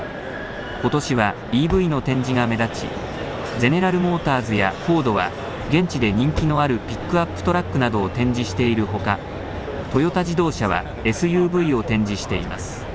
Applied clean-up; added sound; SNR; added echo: none; none; none; none.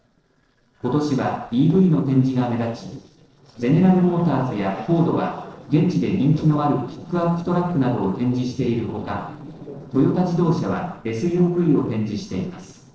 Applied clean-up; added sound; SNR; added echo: neural separator model SepFormer DNS4.